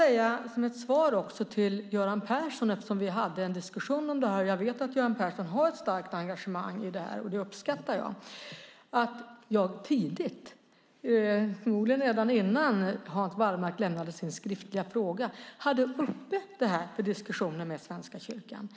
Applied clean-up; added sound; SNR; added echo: none; none; none; none.